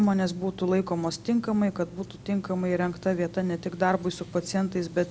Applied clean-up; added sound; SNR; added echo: none; Tick-tock; 20 dB; none.